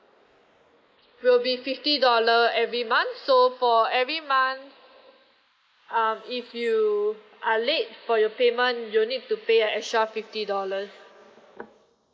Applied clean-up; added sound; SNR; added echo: neural mask model Resemble Enhance denoiser.